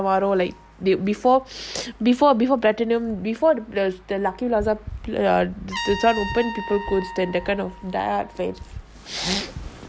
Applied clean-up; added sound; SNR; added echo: none; Trumpet; 16 dB; none.